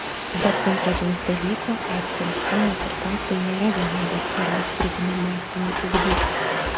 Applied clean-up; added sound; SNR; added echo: none; Domestic sounds, home sounds; 0 dB; none.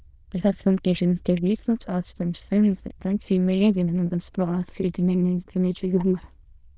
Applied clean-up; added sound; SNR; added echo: neural diffusion model UNIVERSE++.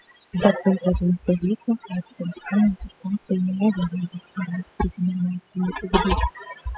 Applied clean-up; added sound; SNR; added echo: classical method spectral subtraction.